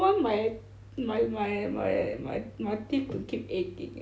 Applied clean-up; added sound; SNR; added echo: none; none; none; none.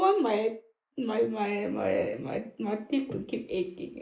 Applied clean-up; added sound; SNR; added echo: neural mask model Resemble Enhance denoiser.